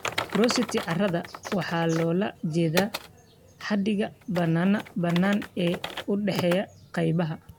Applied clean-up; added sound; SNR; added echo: none; Typing; 11 dB; none.